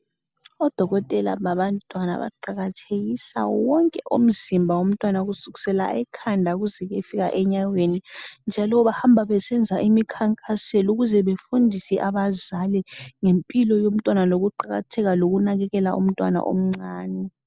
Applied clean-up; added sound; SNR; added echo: none; none; none; none.